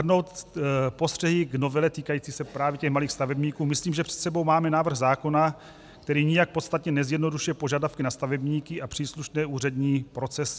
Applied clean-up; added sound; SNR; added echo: none; none; none; none.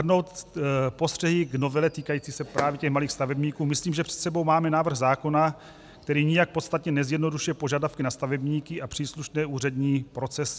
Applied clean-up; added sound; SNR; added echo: none; Fireworks; 14 dB; none.